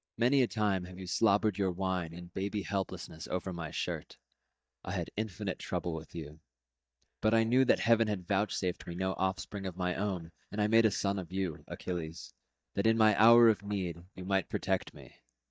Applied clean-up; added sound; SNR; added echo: neural mask model DeepFilterNet 3.